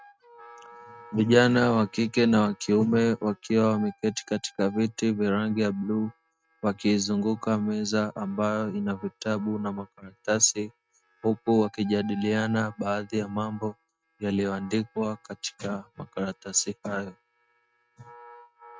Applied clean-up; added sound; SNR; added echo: neural mask model RNNoise.